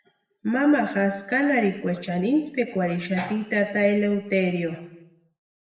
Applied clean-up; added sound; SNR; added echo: none; none; none; reverberation time 0.8 s.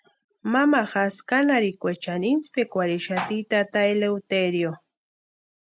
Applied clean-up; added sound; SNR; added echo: none; none; none; none.